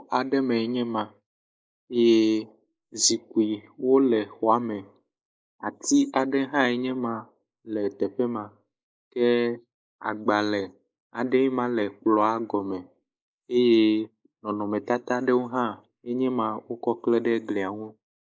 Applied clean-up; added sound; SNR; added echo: neural mask model Resemble Enhance denoiser.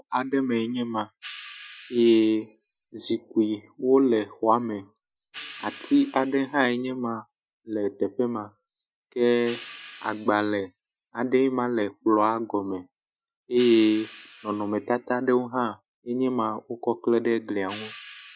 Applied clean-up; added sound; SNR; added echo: classical method Wiener filter.